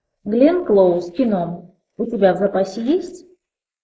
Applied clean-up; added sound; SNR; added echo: neural mask model Resemble Enhance denoiser.